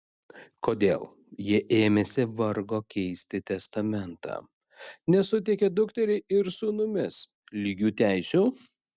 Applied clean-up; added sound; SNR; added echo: none; none; none; none.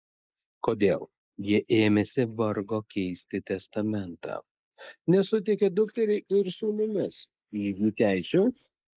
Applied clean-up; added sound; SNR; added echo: neural mask model Resemble Enhance denoiser.